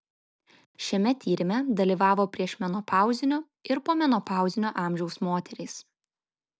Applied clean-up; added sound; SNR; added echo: none; none; none; none.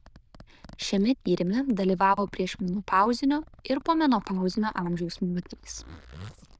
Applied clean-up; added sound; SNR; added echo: neural diffusion model UNIVERSE++.